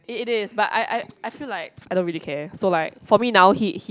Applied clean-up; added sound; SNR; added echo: none; none; none; none.